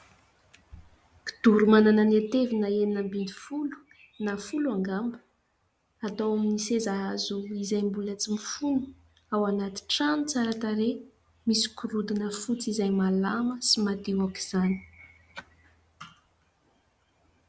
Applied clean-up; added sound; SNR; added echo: none; none; none; none.